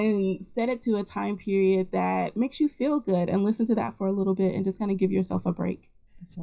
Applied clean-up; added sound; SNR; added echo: classical method WPE with log-MMSE.